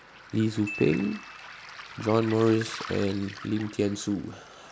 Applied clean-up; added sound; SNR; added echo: none; Glockenspiel + Waves, surf; 14 dB; none.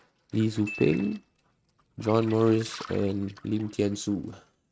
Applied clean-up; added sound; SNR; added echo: neural mask model RNNoise.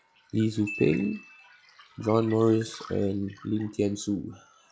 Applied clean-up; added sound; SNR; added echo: classical method log-MMSE.